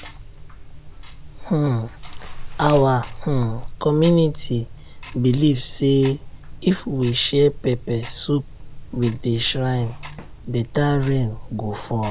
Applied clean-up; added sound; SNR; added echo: none; Tick-tock; 10 dB; none.